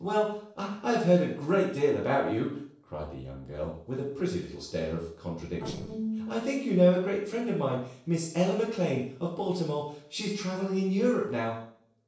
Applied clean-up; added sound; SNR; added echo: neural separator model SepFormer DNS4.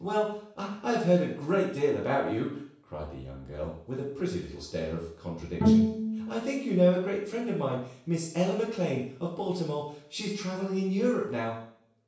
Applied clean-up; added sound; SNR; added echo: none; Bowed string instrument; -1 dB; reverberation time 0.7 s.